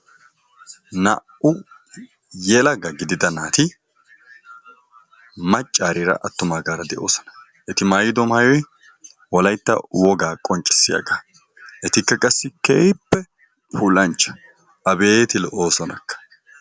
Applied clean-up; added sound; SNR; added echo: none; none; none; none.